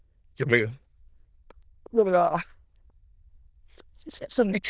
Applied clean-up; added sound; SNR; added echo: neural diffusion model UNIVERSE++.